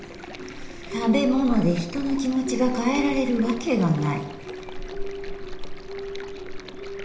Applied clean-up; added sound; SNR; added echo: none; Stream; 9 dB; reverberation time 1.0 s.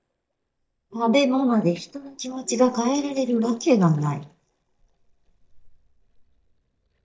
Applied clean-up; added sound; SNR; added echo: neural mask model DeepFilterNet 3.